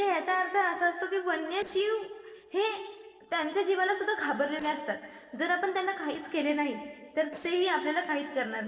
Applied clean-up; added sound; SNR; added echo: neural separator model SepFormer DNS4.